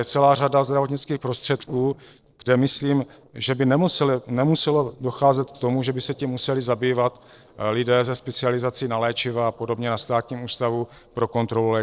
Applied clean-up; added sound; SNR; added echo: neural separator model SepFormer DNS4.